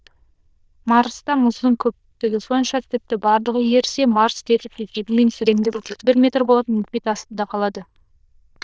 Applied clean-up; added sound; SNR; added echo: neural diffusion model UNIVERSE++.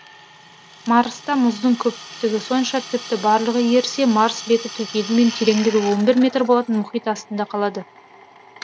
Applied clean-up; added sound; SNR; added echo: none; Drill; 16 dB; none.